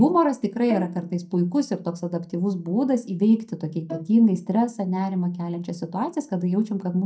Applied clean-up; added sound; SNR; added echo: neural mask model DeepFilterNet 3.